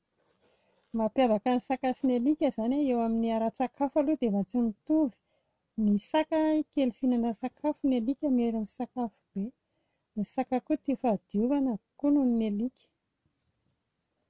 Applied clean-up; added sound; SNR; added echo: none; none; none; none.